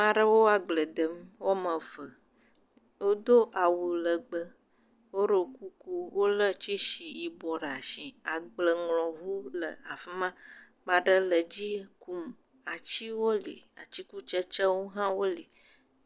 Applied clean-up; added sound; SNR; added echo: none; none; none; none.